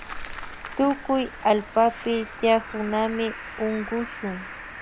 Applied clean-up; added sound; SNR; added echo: none; Cricket; 12 dB; none.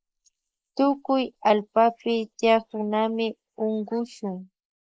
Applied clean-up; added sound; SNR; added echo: neural mask model Resemble Enhance denoiser.